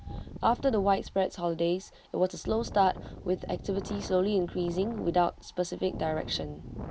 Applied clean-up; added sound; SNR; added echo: none; Wind; 12 dB; none.